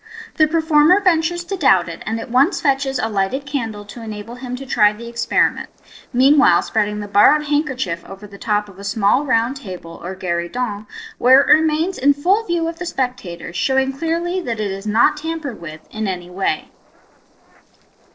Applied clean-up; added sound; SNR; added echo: neural separator model SepFormer DNS4.